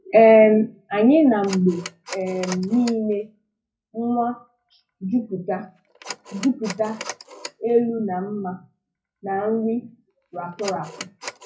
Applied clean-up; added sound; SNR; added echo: classical method WPE with log-MMSE.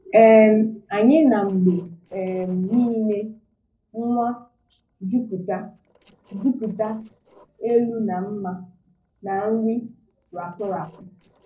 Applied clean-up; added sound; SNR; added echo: neural separator model SepFormer DNS4.